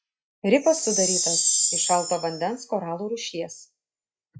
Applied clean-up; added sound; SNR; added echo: classical method log-MMSE.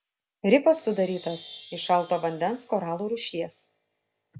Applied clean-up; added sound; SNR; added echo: none; Chime; 0 dB; none.